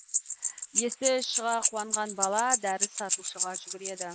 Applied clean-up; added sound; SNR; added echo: neural mask model Resemble Enhance denoiser.